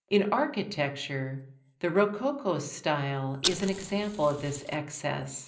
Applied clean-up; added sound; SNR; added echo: none; Fire; 7 dB; reverberation time 0.5 s.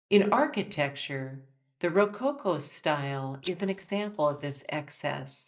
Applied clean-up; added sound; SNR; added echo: neural mask model DeepFilterNet 3.